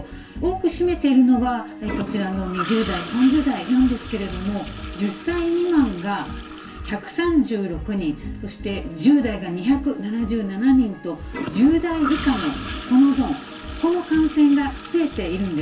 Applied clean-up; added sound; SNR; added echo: none; Toilet flush / Gurgling; 15 dB; reverberation time 0.2 s.